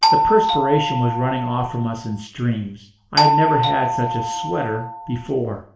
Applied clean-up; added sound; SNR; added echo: none; Doorbell; -2 dB; reverberation time 0.5 s.